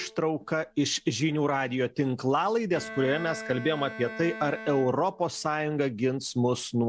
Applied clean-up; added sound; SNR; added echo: none; Bowed string instrument; 16 dB; none.